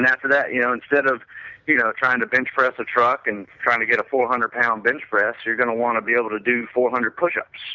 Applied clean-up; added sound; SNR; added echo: none; none; none; none.